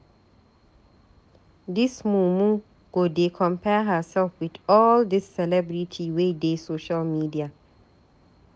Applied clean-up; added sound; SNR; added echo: none; none; none; none.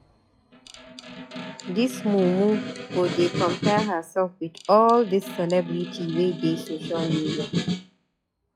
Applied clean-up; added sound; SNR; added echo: classical method log-MMSE.